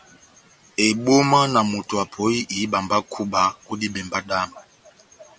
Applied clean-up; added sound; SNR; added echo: none; none; none; none.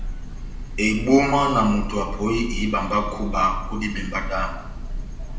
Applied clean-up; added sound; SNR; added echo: none; Bird / Breathing; 6 dB; reverberation time 0.7 s.